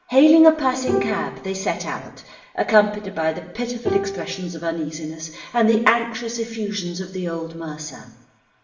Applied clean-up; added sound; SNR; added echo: none; Bowed string instrument; 10 dB; reverberation time 0.8 s.